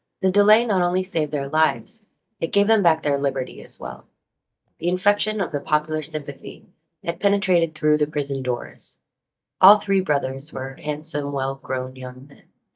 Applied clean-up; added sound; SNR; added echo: neural mask model DeepFilterNet 3.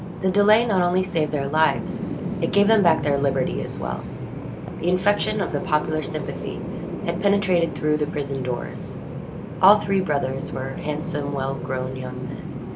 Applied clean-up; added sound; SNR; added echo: none; Bird vocalization, bird call, bird song; 6 dB; none.